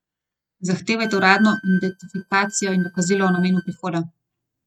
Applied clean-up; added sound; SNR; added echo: neural mask model RNNoise.